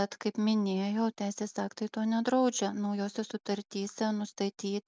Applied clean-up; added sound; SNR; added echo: none; none; none; none.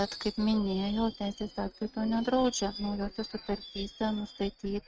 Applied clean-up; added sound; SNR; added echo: neural mask model RNNoise.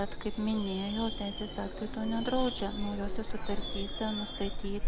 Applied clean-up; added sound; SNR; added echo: none; Screech / Subway, metro, underground; -1 dB; none.